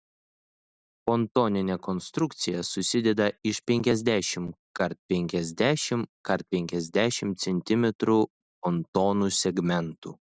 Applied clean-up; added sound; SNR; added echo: none; none; none; none.